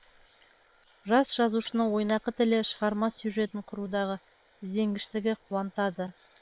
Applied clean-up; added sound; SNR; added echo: neural separator model SepFormer WHAM!.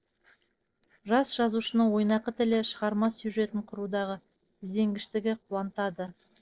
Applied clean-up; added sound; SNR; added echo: neural separator model SepFormer DNS4.